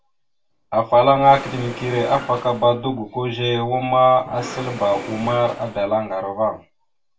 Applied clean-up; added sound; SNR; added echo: none; Engine / Mechanisms; 16 dB; reverberation time 0.2 s.